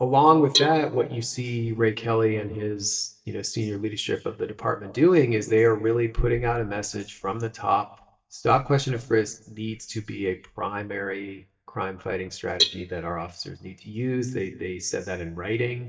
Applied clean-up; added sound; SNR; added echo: neural mask model DeepFilterNet 3.